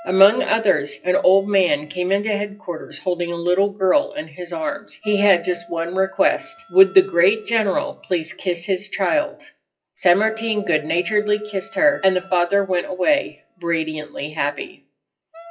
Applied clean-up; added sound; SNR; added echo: classical method WPE with log-MMSE.